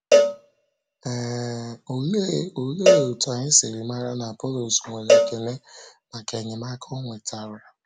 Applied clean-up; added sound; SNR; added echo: none; Cowbell; -4 dB; none.